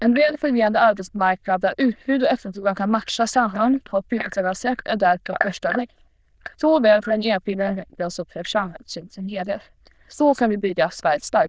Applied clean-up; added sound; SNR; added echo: neural diffusion model UNIVERSE++.